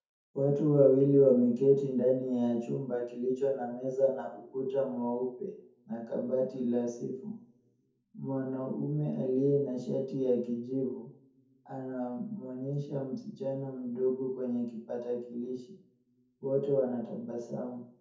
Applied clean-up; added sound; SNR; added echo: none; none; none; reverberation time 0.6 s.